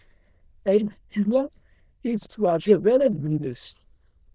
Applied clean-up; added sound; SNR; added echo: neural diffusion model UNIVERSE++.